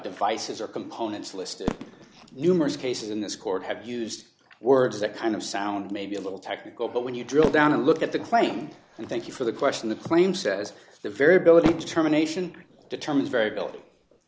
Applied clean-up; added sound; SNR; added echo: none; Fireworks; 14 dB; none.